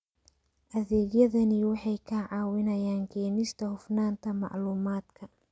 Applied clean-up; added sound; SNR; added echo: none; none; none; none.